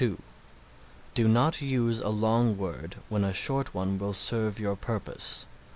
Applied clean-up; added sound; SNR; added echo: none; none; none; none.